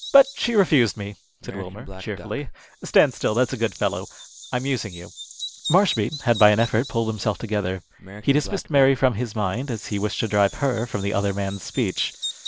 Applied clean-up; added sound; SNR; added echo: none; Bird vocalization, bird call, bird song; 15 dB; none.